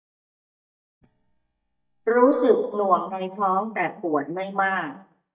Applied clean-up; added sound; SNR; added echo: neural mask model DeepFilterNet 3.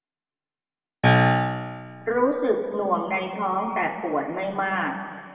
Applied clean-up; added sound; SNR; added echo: none; Piano; -5 dB; reverberation time 2.0 s.